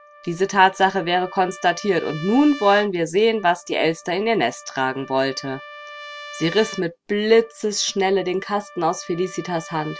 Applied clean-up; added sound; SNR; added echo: none; Trumpet; 18 dB; none.